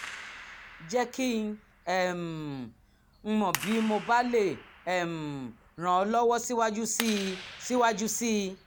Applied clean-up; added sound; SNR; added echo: none; Clapping; 14 dB; none.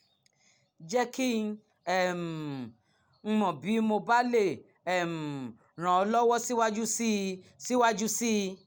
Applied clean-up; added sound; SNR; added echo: none; none; none; none.